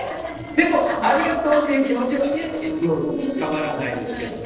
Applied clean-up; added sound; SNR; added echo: neural separator model SepFormer DNS4.